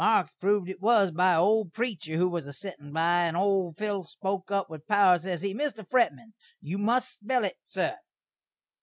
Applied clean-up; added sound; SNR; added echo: none; none; none; none.